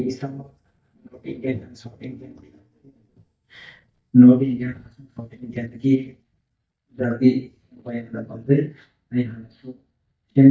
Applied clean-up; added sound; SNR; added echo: neural mask model DeepFilterNet 3.